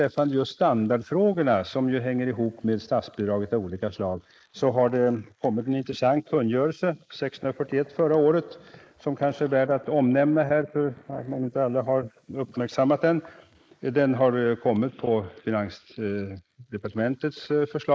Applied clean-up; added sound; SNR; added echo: neural mask model Resemble Enhance denoiser.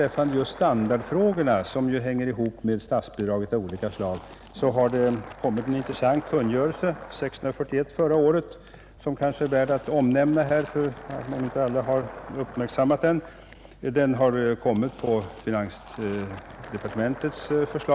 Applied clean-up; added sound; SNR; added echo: none; Fill (with liquid); 18 dB; none.